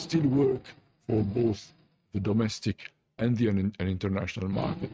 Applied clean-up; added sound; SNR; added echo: neural mask model RNNoise.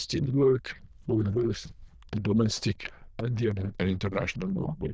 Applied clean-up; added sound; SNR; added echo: neural diffusion model UNIVERSE++.